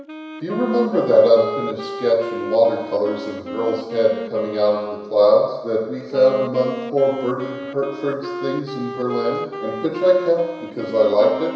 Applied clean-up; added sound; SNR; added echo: none; Wind instrument, woodwind instrument; 10 dB; reverberation time 1.0 s.